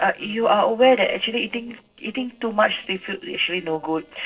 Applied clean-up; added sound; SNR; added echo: neural separator model SepFormer DNS4.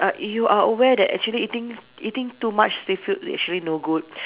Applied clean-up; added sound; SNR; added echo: none; none; none; none.